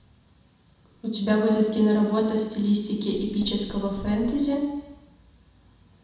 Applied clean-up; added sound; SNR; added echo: none; Knock; 18 dB; reverberation time 1.0 s.